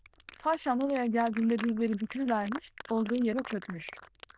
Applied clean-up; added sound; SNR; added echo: neural diffusion model UNIVERSE++.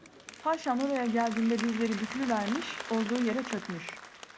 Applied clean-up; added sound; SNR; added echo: none; Applause; 11 dB; none.